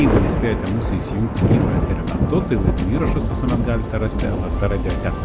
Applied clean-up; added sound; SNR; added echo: none; Thunder + Thunder; -3 dB; none.